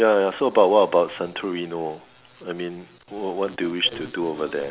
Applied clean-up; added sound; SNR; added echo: none; none; none; none.